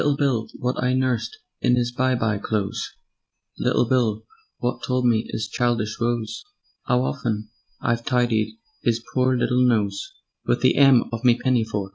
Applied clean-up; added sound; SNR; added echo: none; none; none; none.